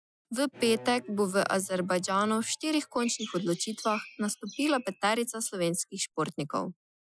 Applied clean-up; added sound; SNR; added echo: classical method Wiener filter.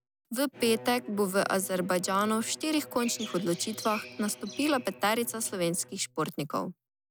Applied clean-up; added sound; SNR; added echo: none; Chirp, tweet + Bowed string instrument; 16 dB; none.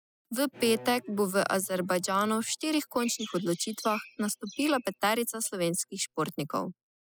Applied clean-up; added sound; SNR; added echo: classical method spectral subtraction.